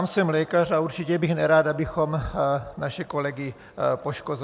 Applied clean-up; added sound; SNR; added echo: none; none; none; none.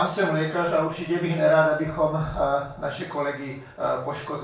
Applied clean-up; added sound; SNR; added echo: none; none; none; reverberation time 0.3 s.